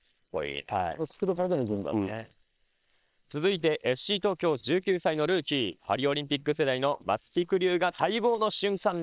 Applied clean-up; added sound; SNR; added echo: neural separator model SepFormer WHAM!.